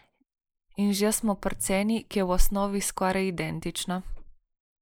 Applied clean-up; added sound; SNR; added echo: neural mask model Resemble Enhance denoiser.